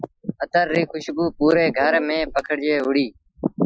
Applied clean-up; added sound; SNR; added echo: classical method Wiener filter.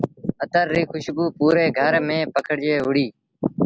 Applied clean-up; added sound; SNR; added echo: none; none; none; none.